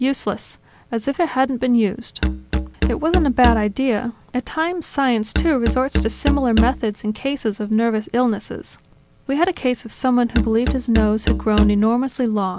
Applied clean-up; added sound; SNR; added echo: none; Musical instrument; 2 dB; none.